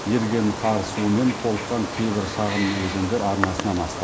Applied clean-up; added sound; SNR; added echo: none; Wild animals; 7 dB; reverberation time 1.3 s.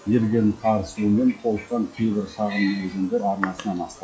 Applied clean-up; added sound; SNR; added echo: classical method WPE with log-MMSE.